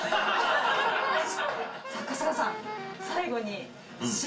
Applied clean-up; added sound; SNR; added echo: none; Wind instrument, woodwind instrument; 11 dB; reverberation time 0.2 s.